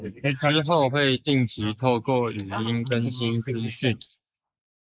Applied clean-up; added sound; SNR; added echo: neural mask model Resemble Enhance denoiser.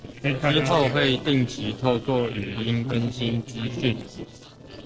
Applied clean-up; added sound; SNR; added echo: neural separator model SepFormer DNS4.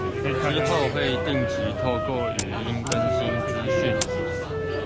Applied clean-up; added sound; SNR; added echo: none; Mechanisms + Wind instrument, woodwind instrument; 2 dB; none.